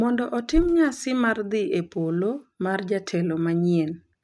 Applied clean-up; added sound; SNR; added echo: neural mask model RNNoise.